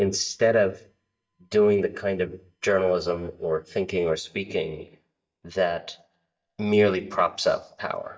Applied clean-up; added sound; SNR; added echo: neural mask model DeepFilterNet 3.